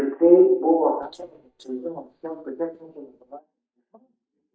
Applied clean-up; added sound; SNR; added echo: neural mask model DeepFilterNet 3.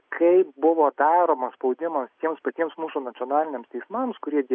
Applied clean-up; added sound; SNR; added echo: none; none; none; none.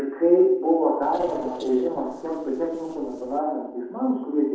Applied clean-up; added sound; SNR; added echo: neural separator model SepFormer DNS4.